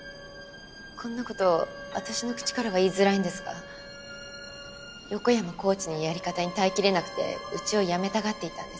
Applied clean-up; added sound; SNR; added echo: none; Wind instrument, woodwind instrument; 17 dB; none.